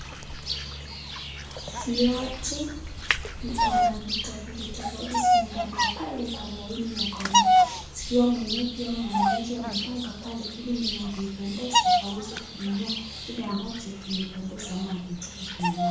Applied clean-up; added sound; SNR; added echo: none; Bird vocalization, bird call, bird song; -3 dB; reverberation time 0.6 s.